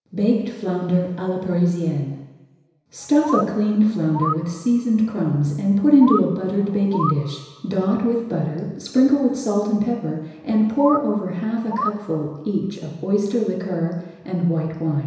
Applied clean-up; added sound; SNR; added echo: none; Bird; 11 dB; reverberation time 1.0 s.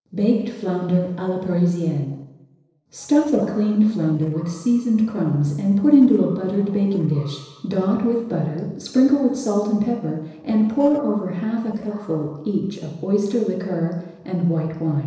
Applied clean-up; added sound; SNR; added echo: neural separator model SepFormer DNS4.